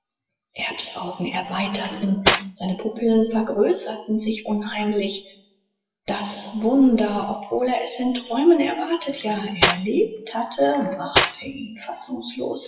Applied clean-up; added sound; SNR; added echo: classical method WPE with log-MMSE.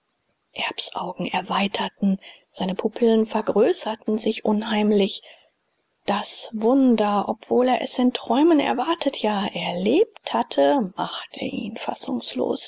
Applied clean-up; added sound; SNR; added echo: none; none; none; none.